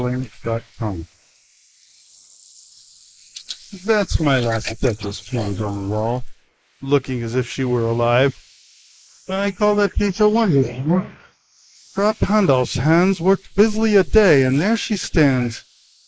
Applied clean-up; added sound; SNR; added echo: neural mask model Resemble Enhance denoiser.